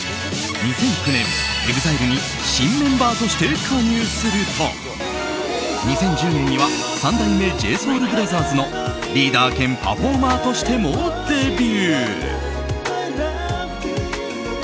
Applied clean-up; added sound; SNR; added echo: none; Bird; 12 dB; none.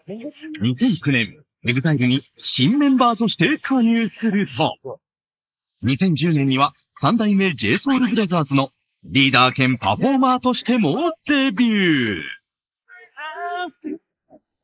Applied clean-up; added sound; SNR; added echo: neural mask model Resemble Enhance denoiser.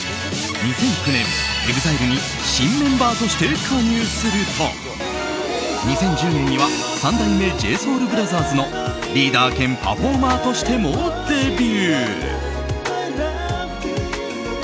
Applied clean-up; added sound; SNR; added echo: none; none; none; none.